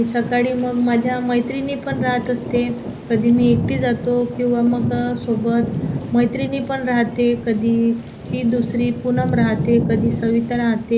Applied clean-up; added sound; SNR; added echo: none; Thunder / Rain; 7 dB; none.